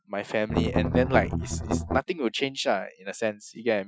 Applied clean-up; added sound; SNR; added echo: classical method Wiener filter.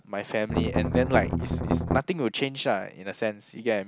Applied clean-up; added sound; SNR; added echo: none; Strum; -2 dB; none.